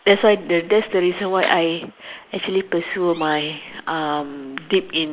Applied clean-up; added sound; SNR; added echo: neural mask model Resemble Enhance denoiser.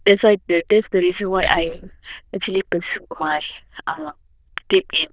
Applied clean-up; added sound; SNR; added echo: neural diffusion model UNIVERSE++.